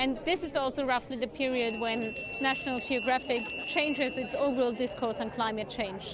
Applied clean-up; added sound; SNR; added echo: none; Bell; 6 dB; none.